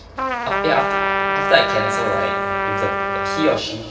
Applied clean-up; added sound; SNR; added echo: none; Trumpet; -1 dB; reverberation time 2.4 s.